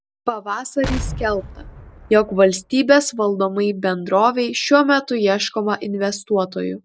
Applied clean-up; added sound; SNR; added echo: none; Explosion; 11 dB; none.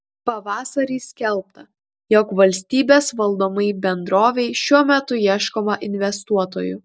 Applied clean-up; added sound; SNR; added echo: none; none; none; none.